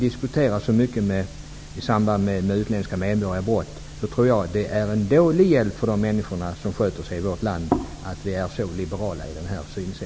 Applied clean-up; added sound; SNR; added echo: none; none; none; none.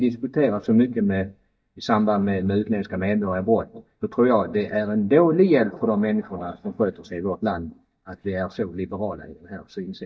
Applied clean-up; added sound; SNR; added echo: neural mask model DeepFilterNet 3.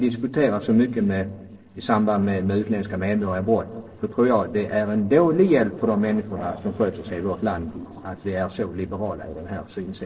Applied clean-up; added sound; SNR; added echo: neural separator model SepFormer DNS4.